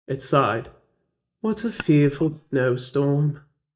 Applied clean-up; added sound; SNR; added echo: neural mask model DeepFilterNet 3.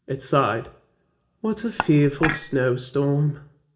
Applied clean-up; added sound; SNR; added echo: none; Dishes, pots, and pans / Chink, clink; 6 dB; reverberation time 0.4 s.